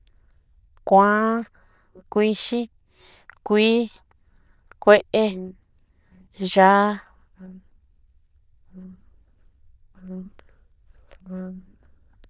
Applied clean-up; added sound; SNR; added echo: neural diffusion model UNIVERSE++.